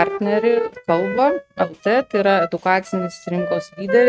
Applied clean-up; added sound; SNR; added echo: neural mask model RNNoise.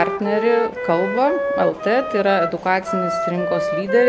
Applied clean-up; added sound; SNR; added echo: none; Wind instrument, woodwind instrument; 4 dB; none.